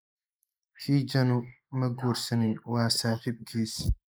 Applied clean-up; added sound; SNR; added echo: neural mask model Resemble Enhance denoiser.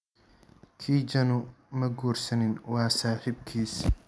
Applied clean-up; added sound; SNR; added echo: none; none; none; none.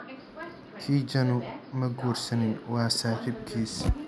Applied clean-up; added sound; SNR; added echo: none; Subway, metro, underground; 12 dB; none.